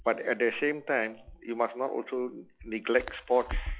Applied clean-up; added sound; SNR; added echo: classical method log-MMSE.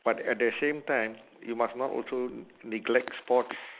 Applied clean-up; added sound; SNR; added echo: neural mask model Resemble Enhance denoiser.